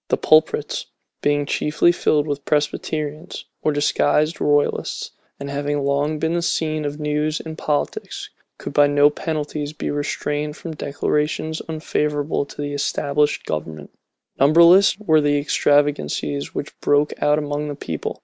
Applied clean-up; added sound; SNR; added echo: none; none; none; none.